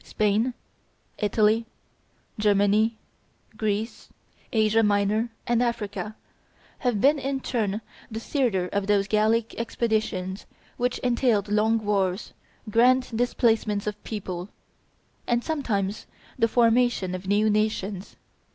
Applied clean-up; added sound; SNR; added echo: none; none; none; none.